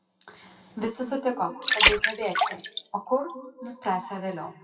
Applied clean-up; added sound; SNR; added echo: classical method WPE with log-MMSE.